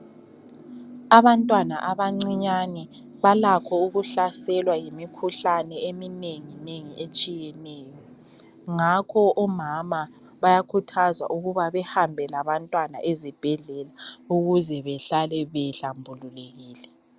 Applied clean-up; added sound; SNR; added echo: none; none; none; none.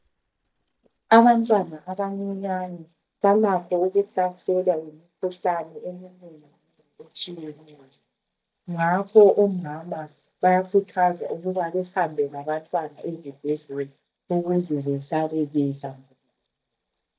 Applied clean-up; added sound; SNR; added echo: neural mask model DeepFilterNet 3.